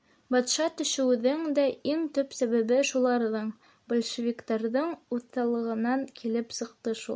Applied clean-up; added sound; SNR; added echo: none; none; none; none.